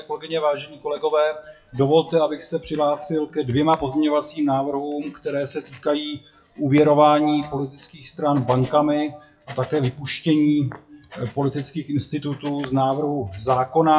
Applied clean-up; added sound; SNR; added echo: classical method WPE with log-MMSE.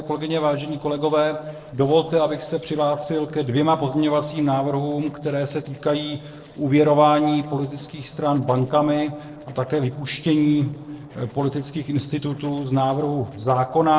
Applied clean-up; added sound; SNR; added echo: neural separator model SepFormer DNS4.